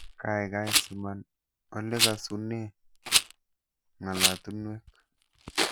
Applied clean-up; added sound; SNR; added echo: none; Rattle; -4 dB; none.